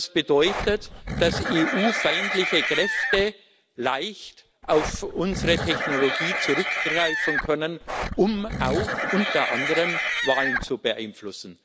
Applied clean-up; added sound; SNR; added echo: none; Livestock, farm animals, working animals; 1 dB; none.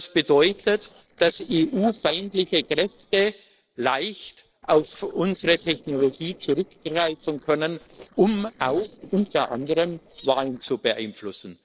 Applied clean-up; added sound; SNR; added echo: neural separator model SepFormer DNS4.